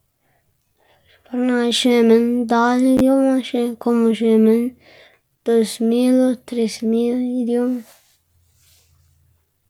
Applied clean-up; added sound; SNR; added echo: none; none; none; none.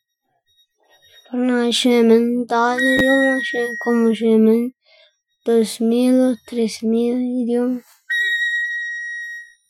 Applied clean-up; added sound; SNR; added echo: classical method Wiener filter.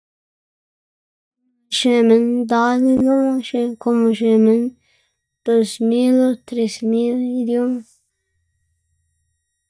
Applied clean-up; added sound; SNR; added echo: neural mask model DeepFilterNet 3.